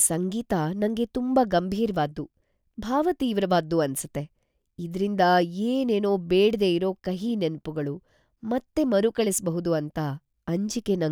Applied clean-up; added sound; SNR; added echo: none; none; none; none.